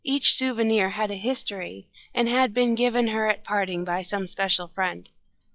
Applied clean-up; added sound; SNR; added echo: classical method log-MMSE.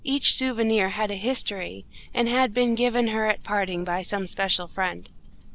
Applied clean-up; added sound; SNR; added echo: none; Tick-tock; 16 dB; none.